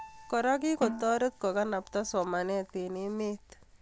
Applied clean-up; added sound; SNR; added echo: none; Snare drum + Piano; 13 dB; none.